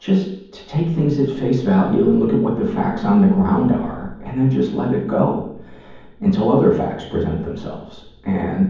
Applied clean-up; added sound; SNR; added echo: none; none; none; reverberation time 1.2 s.